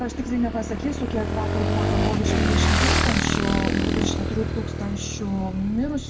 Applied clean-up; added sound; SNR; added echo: none; Motorcycle / Engine; -4 dB; reverberation time 0.8 s.